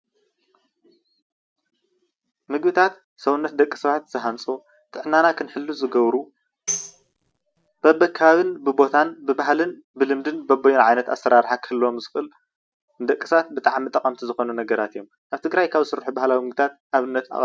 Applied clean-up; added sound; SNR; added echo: none; Tambourine; 11 dB; none.